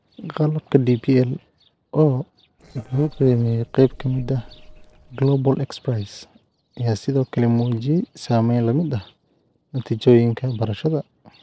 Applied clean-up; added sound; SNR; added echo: neural separator model SepFormer DNS4.